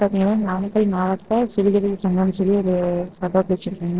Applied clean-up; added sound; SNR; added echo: neural separator model SepFormer DNS4.